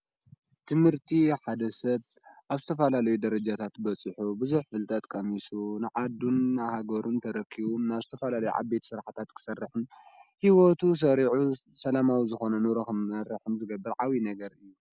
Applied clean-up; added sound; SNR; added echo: none; none; none; none.